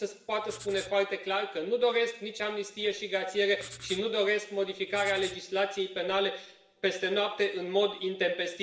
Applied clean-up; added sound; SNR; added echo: none; Writing; 17 dB; reverberation time 1.0 s.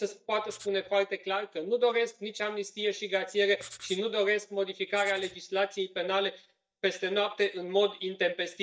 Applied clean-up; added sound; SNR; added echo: neural mask model DeepFilterNet 3.